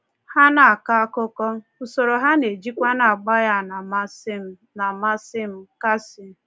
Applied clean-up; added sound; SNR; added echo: none; none; none; none.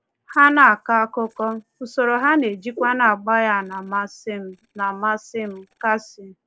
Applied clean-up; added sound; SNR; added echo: neural separator model SepFormer DNS4.